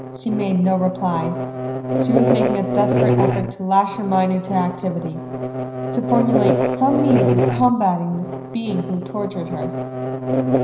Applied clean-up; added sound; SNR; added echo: none; Buzz; 0 dB; reverberation time 0.9 s.